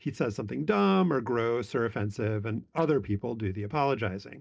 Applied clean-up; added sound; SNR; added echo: neural separator model SepFormer DNS4.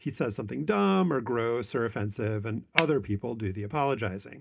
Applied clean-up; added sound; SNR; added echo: none; Finger snapping; -1 dB; reverberation time 0.3 s.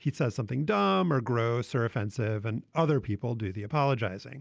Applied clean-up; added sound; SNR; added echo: none; none; none; none.